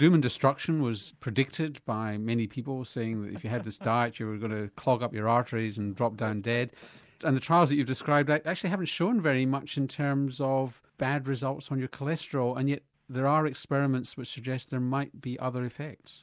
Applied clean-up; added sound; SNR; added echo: none; none; none; none.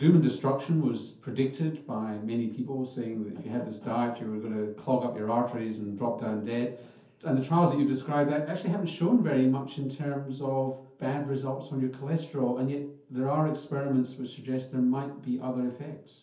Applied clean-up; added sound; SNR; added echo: none; none; none; reverberation time 0.5 s.